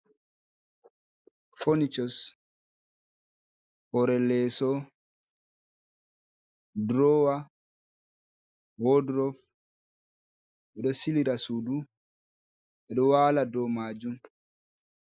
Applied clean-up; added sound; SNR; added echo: neural mask model Resemble Enhance denoiser.